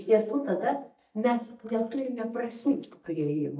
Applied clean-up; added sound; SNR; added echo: neural mask model DeepFilterNet 3.